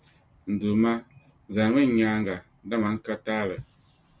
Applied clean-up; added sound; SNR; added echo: none; none; none; none.